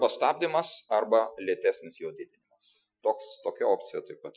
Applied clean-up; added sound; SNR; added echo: classical method Wiener filter.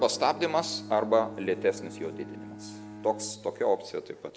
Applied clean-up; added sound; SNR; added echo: none; Bowed string instrument; 14 dB; none.